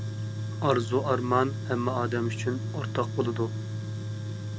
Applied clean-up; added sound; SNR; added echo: none; Tools; 3 dB; none.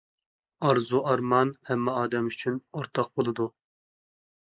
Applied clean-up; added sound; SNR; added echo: neural mask model Resemble Enhance denoiser.